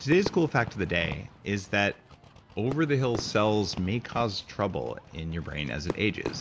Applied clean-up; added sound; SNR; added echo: none; Fireworks; 12 dB; none.